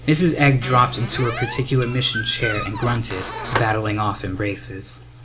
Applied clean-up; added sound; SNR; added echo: none; Squeak; 9 dB; reverberation time 0.8 s.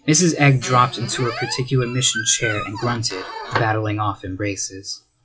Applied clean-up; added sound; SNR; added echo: classical method WPE with log-MMSE.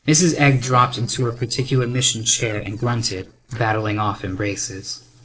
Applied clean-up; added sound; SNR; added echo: neural separator model SepFormer DNS4.